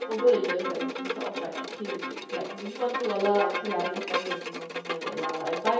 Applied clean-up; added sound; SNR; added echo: none; Bowed string instrument; 4 dB; reverberation time 0.7 s.